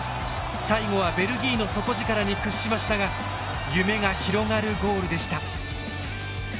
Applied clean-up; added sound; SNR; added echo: none; none; none; none.